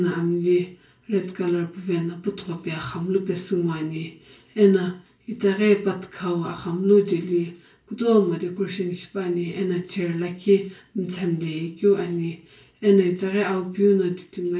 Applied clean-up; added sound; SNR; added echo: none; none; none; reverberation time 0.3 s.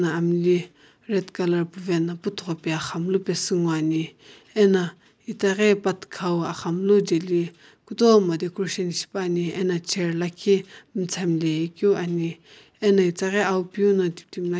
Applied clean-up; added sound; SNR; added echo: none; none; none; none.